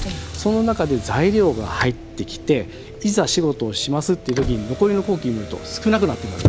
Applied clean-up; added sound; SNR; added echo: none; Motor vehicle (road); 8 dB; none.